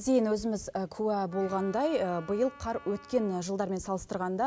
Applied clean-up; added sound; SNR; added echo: none; Wind instrument, woodwind instrument; 20 dB; none.